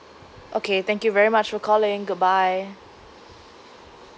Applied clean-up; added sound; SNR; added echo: none; none; none; none.